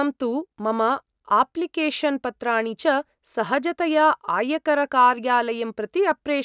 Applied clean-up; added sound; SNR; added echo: none; none; none; none.